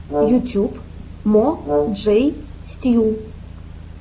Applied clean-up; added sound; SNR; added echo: none; Brass instrument; 5 dB; none.